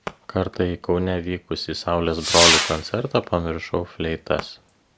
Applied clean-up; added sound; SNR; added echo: none; Whoosh, swoosh, swish / Fireworks; 3 dB; none.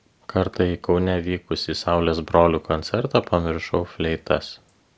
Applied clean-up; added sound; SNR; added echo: none; none; none; none.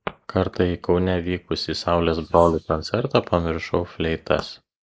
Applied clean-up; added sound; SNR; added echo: neural mask model Resemble Enhance denoiser.